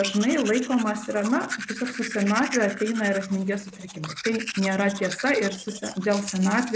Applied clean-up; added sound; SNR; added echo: none; Domestic sounds, home sounds; 11 dB; none.